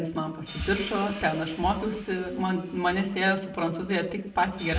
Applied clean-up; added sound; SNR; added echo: none; Hi-hat; 16 dB; reverberation time 0.5 s.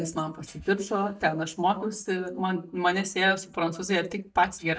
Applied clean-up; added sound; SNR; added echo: neural mask model DeepFilterNet 3.